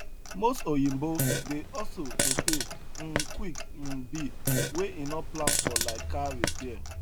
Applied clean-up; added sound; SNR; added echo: none; Fart + Clock; -3 dB; none.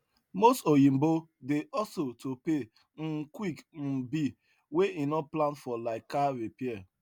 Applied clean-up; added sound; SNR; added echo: none; none; none; none.